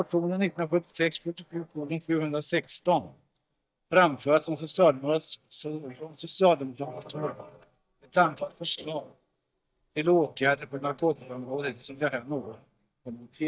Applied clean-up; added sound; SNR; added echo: neural mask model DeepFilterNet 3.